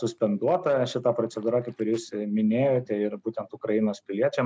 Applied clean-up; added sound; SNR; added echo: none; none; none; none.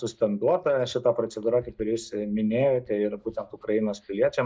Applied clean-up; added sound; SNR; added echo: neural mask model DeepFilterNet 3.